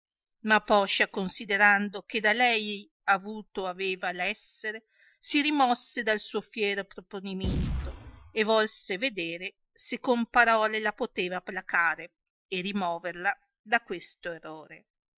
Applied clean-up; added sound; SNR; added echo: classical method Wiener filter.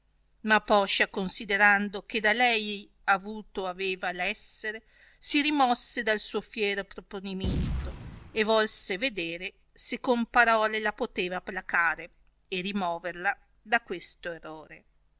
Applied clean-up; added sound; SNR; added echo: none; Boom; 6 dB; none.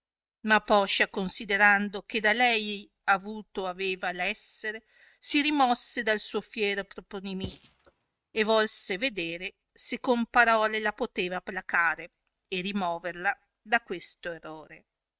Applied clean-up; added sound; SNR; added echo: neural mask model RNNoise.